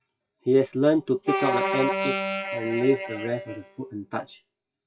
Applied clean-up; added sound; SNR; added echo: classical method WPE with log-MMSE.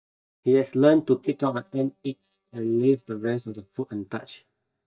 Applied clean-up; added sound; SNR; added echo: neural mask model DeepFilterNet 3.